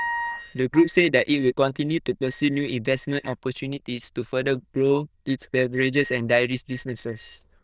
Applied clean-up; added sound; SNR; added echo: neural diffusion model UNIVERSE++.